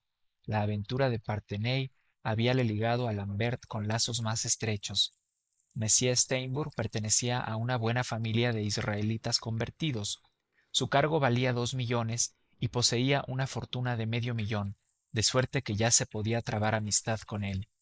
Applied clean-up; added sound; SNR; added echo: neural mask model Resemble Enhance denoiser.